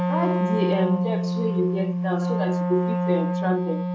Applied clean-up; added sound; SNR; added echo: none; Wind instrument, woodwind instrument; -2 dB; none.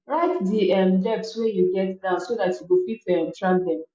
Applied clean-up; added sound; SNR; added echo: none; none; none; none.